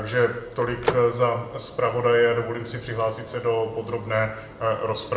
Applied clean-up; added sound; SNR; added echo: none; Microwave oven; 13 dB; reverberation time 0.9 s.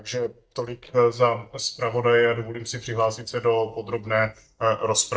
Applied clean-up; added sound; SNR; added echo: neural mask model DeepFilterNet 3.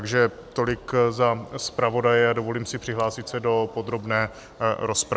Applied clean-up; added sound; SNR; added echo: none; none; none; none.